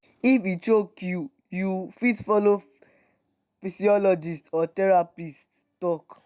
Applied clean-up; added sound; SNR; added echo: none; none; none; none.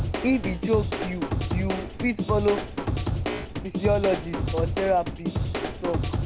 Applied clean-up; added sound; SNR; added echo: none; Drum / Drum kit; 0 dB; none.